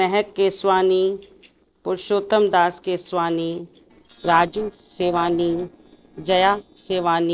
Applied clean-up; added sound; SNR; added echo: neural separator model SepFormer DNS4.